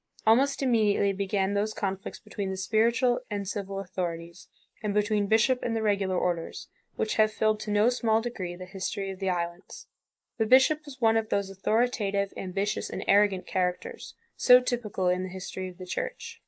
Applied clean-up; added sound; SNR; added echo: neural mask model Resemble Enhance denoiser.